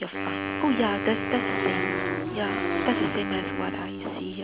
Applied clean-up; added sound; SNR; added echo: none; Motorcycle / Engine + Wind instrument, woodwind instrument; 0 dB; none.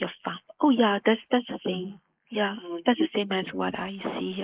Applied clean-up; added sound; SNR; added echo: neural mask model Resemble Enhance denoiser.